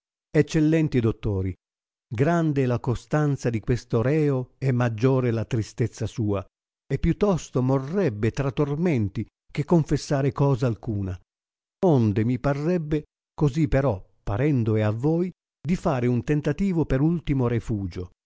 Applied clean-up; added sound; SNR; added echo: none; none; none; none.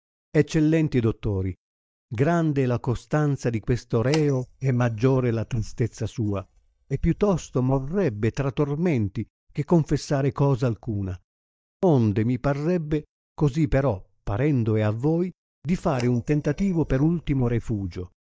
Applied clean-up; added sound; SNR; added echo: neural mask model DeepFilterNet 3.